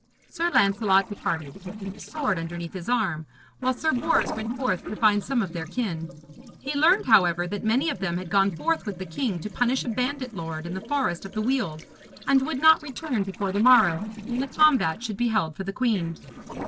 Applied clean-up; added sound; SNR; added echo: neural separator model SepFormer DNS4.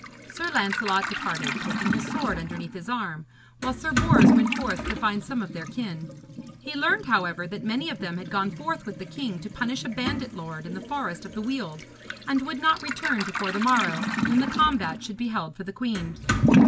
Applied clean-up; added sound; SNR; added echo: none; Toilet flush / Liquid; -1 dB; none.